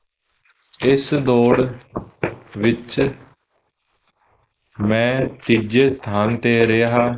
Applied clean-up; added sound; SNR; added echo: neural mask model Resemble Enhance denoiser.